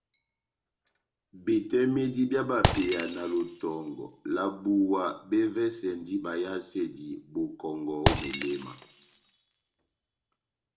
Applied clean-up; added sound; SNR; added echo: none; Shatter; 5 dB; reverberation time 0.5 s.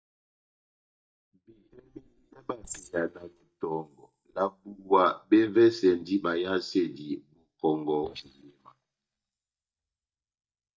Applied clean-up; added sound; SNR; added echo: neural mask model DeepFilterNet 3.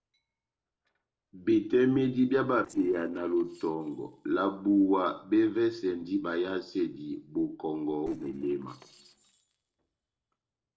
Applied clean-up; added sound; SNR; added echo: neural separator model SepFormer DNS4.